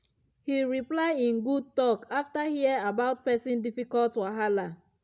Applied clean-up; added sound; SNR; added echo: none; none; none; none.